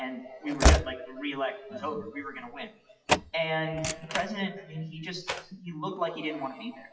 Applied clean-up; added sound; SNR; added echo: classical method WPE with log-MMSE.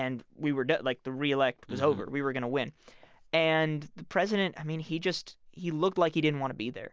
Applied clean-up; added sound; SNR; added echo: none; none; none; none.